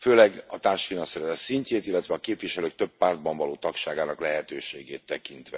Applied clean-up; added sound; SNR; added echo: none; none; none; none.